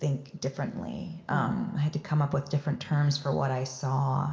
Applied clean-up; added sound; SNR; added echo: none; none; none; reverberation time 0.6 s.